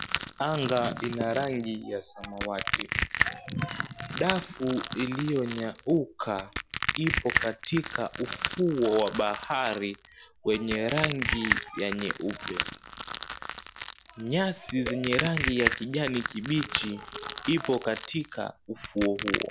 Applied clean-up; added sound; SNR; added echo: none; Crushing; 2 dB; none.